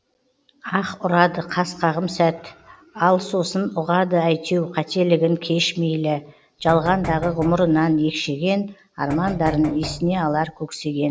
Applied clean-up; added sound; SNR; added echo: none; Knock; 11 dB; none.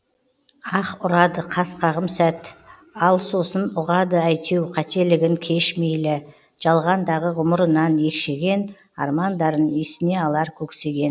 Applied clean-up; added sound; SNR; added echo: none; none; none; none.